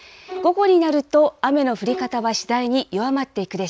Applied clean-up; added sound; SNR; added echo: none; Bowed string instrument; 15 dB; none.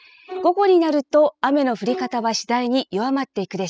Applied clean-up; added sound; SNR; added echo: classical method spectral subtraction.